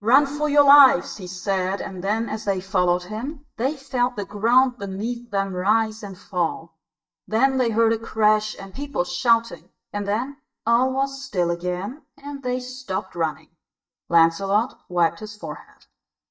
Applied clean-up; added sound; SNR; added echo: neural mask model DeepFilterNet 3.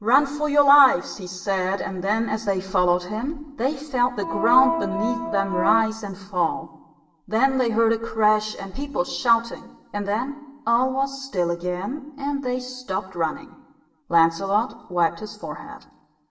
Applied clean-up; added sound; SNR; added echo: none; Organ; 3 dB; reverberation time 0.8 s.